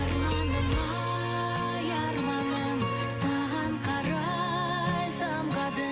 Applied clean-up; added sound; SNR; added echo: none; none; none; none.